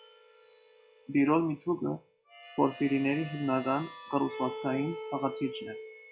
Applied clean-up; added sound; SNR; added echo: classical method log-MMSE.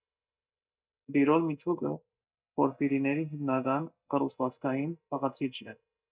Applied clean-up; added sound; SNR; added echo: neural mask model DeepFilterNet 3.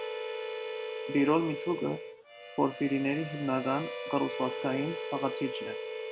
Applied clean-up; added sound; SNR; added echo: none; Harmonica; 6 dB; none.